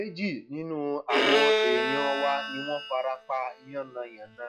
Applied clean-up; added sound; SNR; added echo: classical method log-MMSE.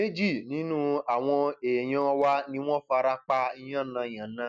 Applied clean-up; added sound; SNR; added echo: none; none; none; none.